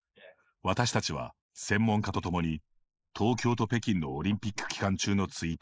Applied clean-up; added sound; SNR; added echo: neural mask model Resemble Enhance denoiser.